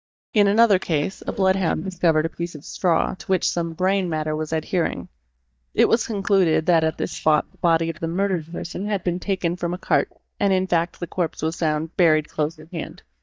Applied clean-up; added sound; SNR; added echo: neural mask model DeepFilterNet 3.